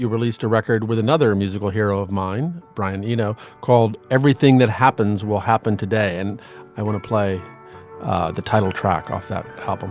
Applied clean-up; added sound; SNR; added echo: none; none; none; none.